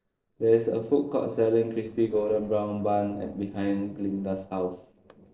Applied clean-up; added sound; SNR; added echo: neural separator model SepFormer DNS4.